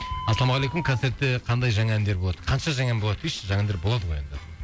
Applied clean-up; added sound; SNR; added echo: none; Bird; 17 dB; none.